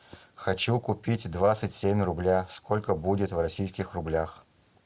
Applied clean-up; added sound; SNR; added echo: none; none; none; none.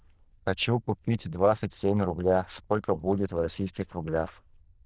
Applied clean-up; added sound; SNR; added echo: neural diffusion model UNIVERSE++.